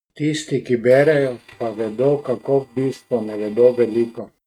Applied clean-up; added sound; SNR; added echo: neural mask model RNNoise.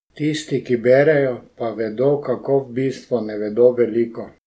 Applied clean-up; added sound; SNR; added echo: none; none; none; none.